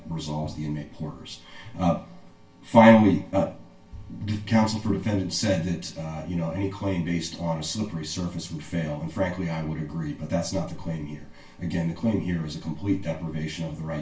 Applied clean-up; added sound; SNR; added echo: none; none; none; reverberation time 0.3 s.